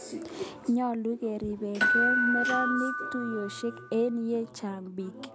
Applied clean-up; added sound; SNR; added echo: none; Door / Bell; 1 dB; none.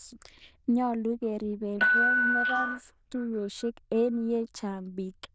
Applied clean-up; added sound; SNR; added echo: neural diffusion model UNIVERSE++.